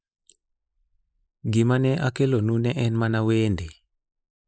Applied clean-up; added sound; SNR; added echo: neural mask model Resemble Enhance denoiser.